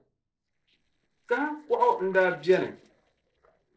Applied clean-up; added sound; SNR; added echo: neural separator model SepFormer DNS4.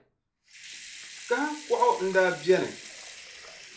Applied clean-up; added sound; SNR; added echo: none; Sink (filling or washing) / Water tap, faucet / Liquid; 16 dB; reverberation time 0.3 s.